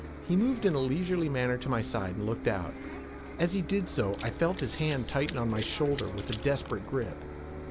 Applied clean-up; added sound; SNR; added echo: none; Bus + Run; 9 dB; none.